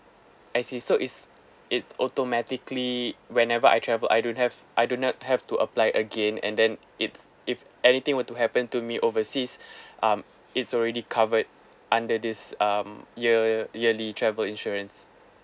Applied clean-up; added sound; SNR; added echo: none; none; none; none.